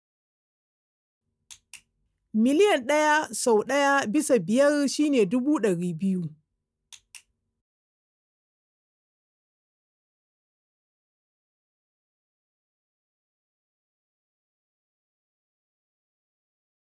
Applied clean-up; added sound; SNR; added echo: none; none; none; none.